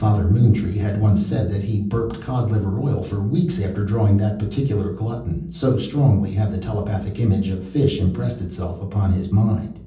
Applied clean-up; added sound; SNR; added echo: none; none; none; reverberation time 0.6 s.